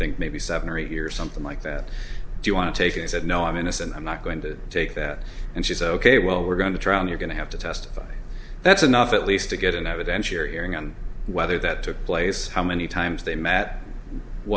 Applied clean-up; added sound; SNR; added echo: none; none; none; none.